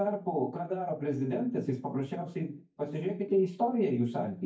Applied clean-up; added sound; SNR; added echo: neural mask model DeepFilterNet 3.